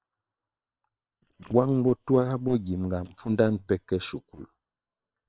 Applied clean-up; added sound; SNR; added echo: neural separator model SepFormer WHAM!.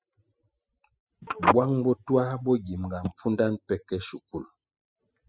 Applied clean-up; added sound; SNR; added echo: classical method spectral subtraction.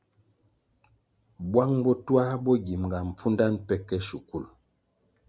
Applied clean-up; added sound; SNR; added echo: none; none; none; none.